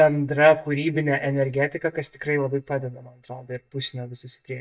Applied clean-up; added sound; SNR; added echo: neural mask model DeepFilterNet 3.